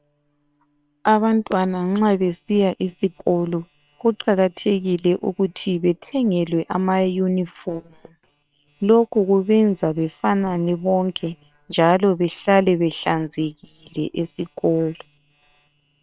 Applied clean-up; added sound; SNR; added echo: neural separator model SepFormer WHAM!.